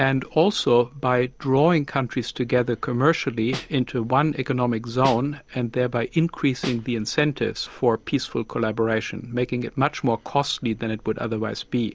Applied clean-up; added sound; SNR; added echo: none; Snare drum; 10 dB; none.